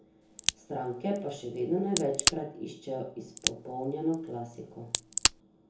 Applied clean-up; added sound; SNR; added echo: none; Crack; -1 dB; reverberation time 0.6 s.